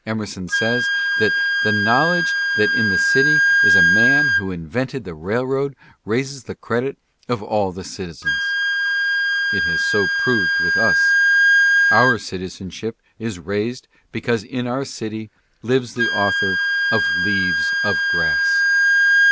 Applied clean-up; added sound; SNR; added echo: none; Wind instrument, woodwind instrument; -5 dB; none.